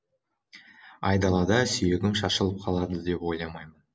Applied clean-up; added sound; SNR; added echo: neural separator model SepFormer DNS4.